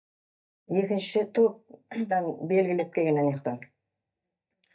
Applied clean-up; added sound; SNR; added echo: neural mask model DeepFilterNet 3.